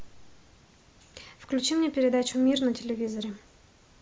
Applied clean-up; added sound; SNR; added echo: none; none; none; none.